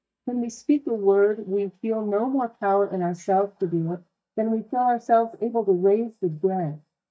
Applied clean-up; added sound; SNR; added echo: neural mask model DeepFilterNet 3.